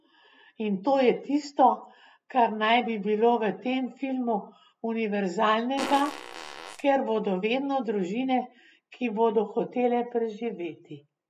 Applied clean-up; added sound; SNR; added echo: none; Fart; 10 dB; none.